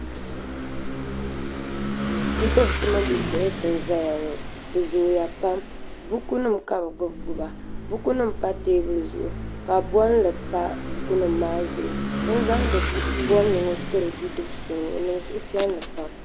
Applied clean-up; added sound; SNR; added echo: none; Engine / Vehicle; 4 dB; none.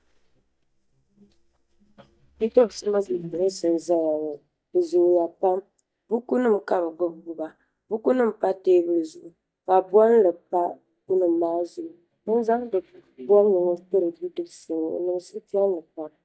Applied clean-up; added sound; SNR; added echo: neural mask model DeepFilterNet 3.